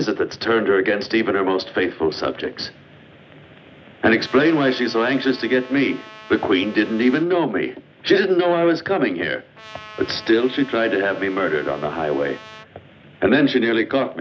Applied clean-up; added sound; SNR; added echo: none; Trumpet; 20 dB; none.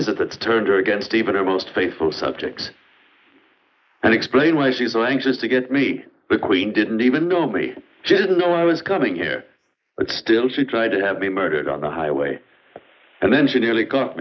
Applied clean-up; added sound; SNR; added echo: neural mask model Resemble Enhance denoiser.